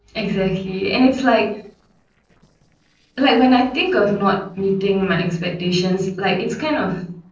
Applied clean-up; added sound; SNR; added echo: neural separator model SepFormer DNS4.